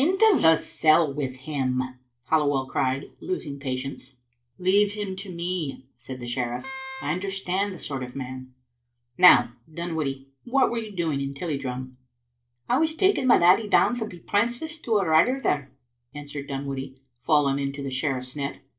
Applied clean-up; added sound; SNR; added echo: neural separator model SepFormer DNS4.